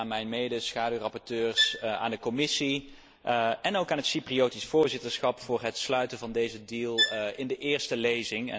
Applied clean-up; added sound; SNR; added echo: none; Bowed string instrument; 2 dB; none.